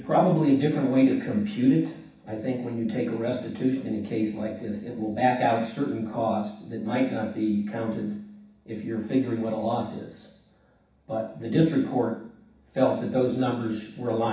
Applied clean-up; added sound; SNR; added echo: none; none; none; reverberation time 0.7 s.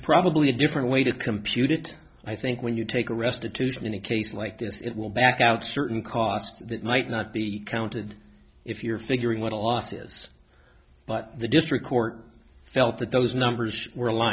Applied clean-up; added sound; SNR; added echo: none; none; none; none.